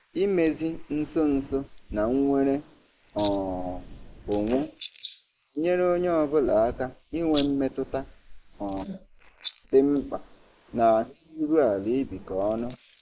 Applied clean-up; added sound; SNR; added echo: neural mask model Resemble Enhance denoiser.